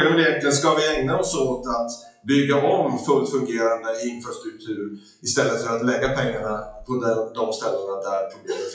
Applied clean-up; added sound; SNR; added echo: classical method WPE with log-MMSE.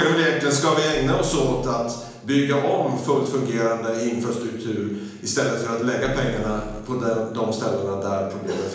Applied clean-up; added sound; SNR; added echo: none; Alarm; 15 dB; reverberation time 1.0 s.